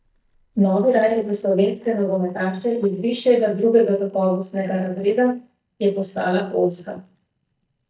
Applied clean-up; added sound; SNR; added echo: neural mask model DeepFilterNet 3.